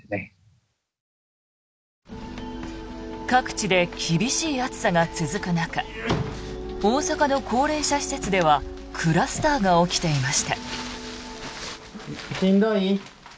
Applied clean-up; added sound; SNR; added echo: none; none; none; none.